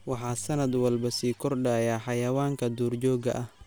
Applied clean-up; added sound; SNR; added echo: none; none; none; none.